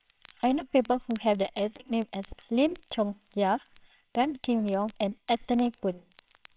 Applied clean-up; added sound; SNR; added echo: neural separator model SepFormer WHAMR!.